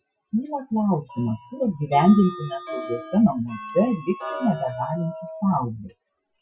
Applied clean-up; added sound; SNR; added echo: classical method Wiener filter.